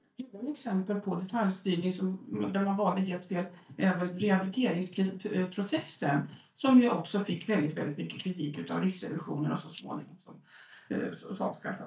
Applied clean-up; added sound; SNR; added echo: neural mask model DeepFilterNet 3.